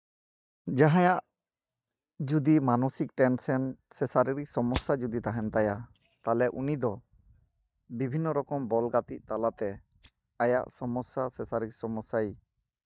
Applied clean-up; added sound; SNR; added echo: neural mask model DeepFilterNet 3.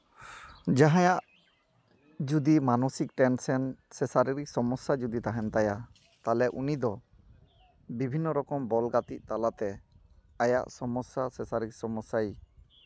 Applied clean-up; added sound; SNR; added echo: none; none; none; none.